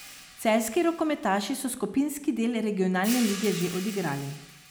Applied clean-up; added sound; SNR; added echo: none; Hi-hat; 15 dB; none.